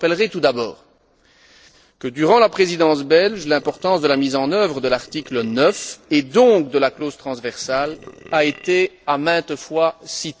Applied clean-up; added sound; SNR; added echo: neural separator model SepFormer DNS4.